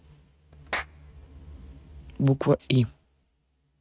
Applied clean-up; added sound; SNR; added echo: neural mask model RNNoise.